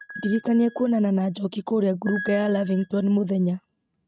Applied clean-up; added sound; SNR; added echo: neural mask model RNNoise.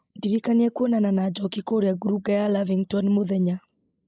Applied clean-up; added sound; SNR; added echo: neural mask model Resemble Enhance denoiser.